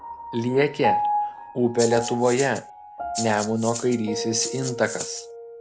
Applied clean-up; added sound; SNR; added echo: none; Rattle (instrument) + Piano; 5 dB; none.